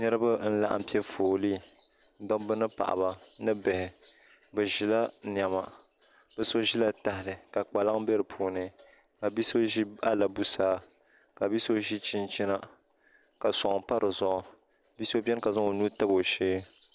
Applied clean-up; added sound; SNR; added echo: none; none; none; none.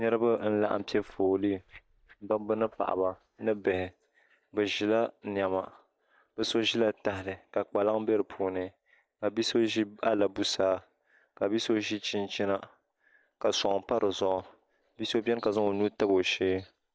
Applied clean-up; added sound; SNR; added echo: neural mask model DeepFilterNet 3.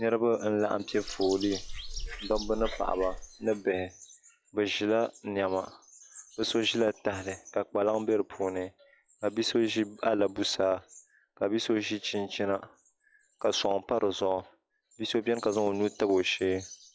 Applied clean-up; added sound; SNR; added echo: classical method log-MMSE.